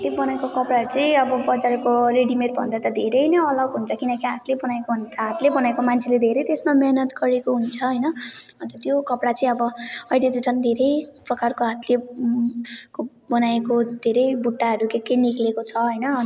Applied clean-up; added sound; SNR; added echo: none; none; none; none.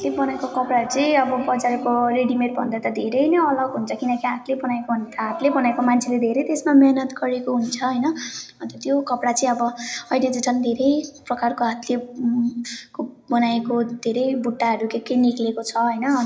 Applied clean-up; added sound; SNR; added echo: none; none; none; reverberation time 0.4 s.